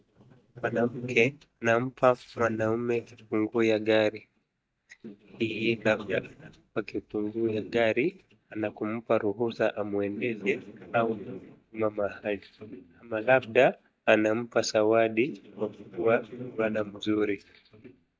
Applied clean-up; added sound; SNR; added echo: neural mask model DeepFilterNet 3.